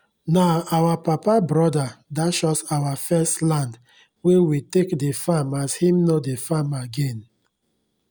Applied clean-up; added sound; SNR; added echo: none; none; none; none.